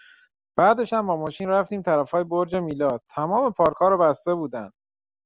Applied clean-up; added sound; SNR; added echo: none; none; none; none.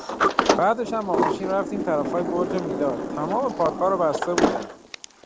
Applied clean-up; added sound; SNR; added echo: none; Sliding door; 0 dB; none.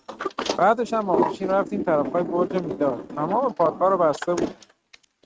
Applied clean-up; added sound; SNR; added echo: neural mask model RNNoise.